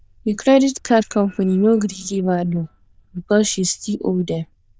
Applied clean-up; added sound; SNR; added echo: neural diffusion model UNIVERSE++.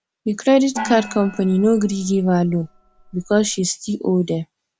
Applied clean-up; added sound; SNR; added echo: none; Gong; 15 dB; none.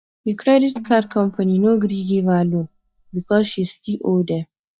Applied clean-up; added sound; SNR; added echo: neural mask model DeepFilterNet 3.